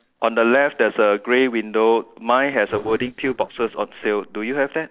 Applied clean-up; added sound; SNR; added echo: neural separator model SepFormer DNS4.